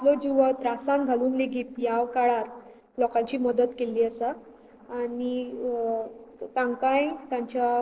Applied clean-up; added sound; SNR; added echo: neural separator model SepFormer DNS4.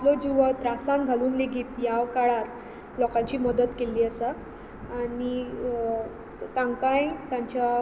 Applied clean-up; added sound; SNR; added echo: none; Thunder; 19 dB; none.